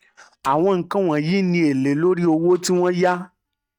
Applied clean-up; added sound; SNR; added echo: neural mask model DeepFilterNet 3.